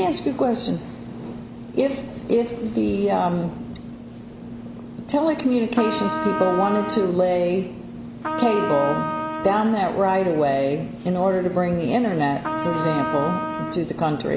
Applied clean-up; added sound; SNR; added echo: none; Trumpet; 5 dB; none.